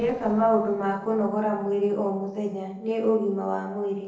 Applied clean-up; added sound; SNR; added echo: neural separator model SepFormer DNS4.